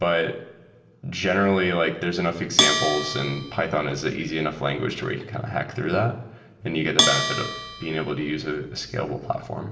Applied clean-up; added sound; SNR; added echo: none; Bell; 2 dB; reverberation time 1.3 s.